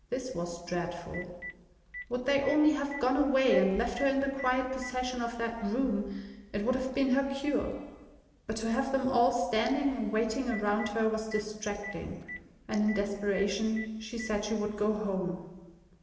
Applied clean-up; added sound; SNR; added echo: none; Telephone; 19 dB; reverberation time 1.4 s.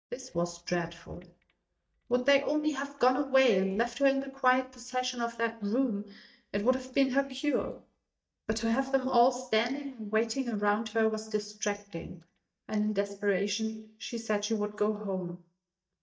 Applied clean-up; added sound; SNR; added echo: neural mask model DeepFilterNet 3.